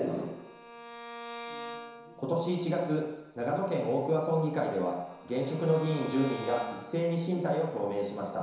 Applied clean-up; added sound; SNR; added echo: none; Bowed string instrument; 15 dB; reverberation time 1.0 s.